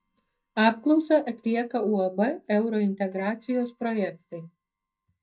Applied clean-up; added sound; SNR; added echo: neural mask model DeepFilterNet 3.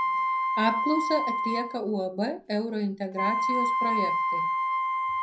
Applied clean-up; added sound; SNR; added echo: none; Wind instrument, woodwind instrument; -3 dB; reverberation time 0.2 s.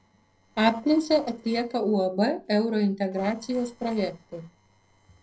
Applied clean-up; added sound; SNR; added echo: neural separator model SepFormer DNS4.